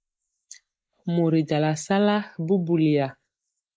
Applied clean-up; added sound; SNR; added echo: neural mask model Resemble Enhance denoiser.